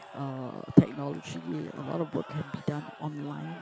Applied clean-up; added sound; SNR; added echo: none; Crowd / Cheering; 17 dB; none.